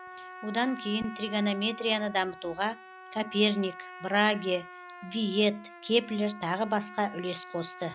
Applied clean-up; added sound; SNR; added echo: none; Trumpet; 15 dB; none.